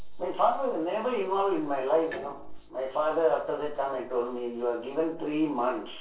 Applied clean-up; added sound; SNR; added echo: neural separator model SepFormer DNS4.